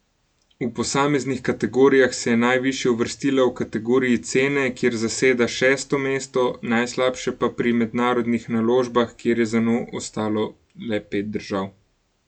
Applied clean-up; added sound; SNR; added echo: none; none; none; none.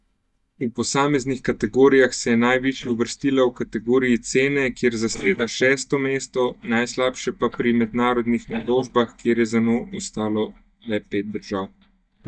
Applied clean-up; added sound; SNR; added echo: neural mask model DeepFilterNet 3.